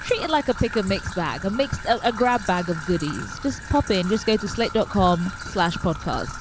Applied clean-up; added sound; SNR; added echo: none; Trickle, dribble / Traffic noise, roadway noise; 11 dB; none.